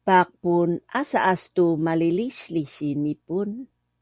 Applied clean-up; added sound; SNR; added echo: none; none; none; none.